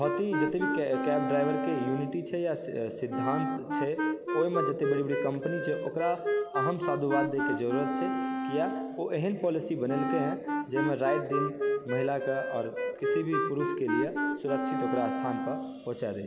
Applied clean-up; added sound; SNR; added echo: none; Wind instrument, woodwind instrument; 1 dB; none.